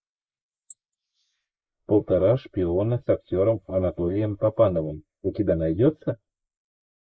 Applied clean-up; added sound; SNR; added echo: neural mask model Resemble Enhance denoiser.